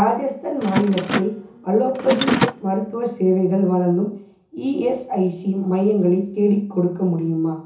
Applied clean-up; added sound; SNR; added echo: none; Mechanisms; 5 dB; reverberation time 0.7 s.